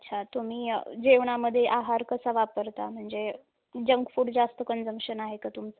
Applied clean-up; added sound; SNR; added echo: none; none; none; none.